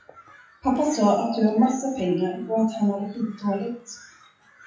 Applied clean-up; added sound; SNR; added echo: classical method WPE with log-MMSE.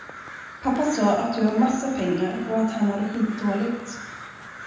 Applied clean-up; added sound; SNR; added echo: none; Crow; 15 dB; reverberation time 1.0 s.